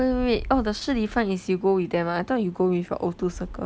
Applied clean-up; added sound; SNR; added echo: none; none; none; none.